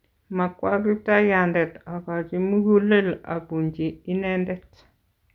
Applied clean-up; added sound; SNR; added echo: none; none; none; none.